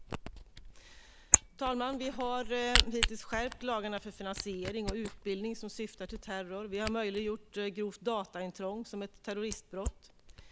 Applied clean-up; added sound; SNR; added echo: neural mask model Resemble Enhance denoiser.